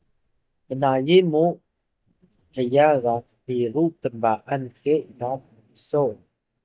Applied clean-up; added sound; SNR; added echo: neural mask model DeepFilterNet 3.